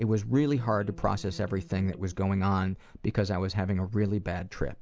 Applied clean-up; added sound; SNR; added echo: none; Electric guitar; 19 dB; none.